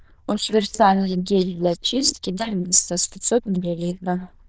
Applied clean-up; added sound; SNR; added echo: neural diffusion model UNIVERSE++.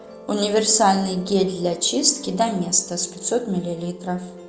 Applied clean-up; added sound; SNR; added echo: none; Musical instrument; 18 dB; none.